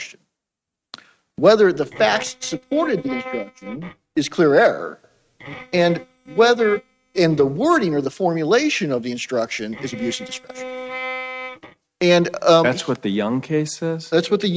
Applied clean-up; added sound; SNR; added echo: neural mask model RNNoise.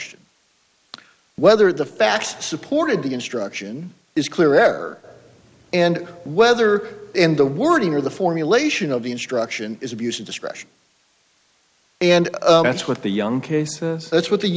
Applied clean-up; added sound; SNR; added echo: none; none; none; none.